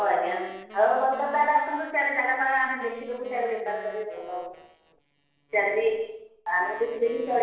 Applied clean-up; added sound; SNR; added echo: neural separator model SepFormer DNS4.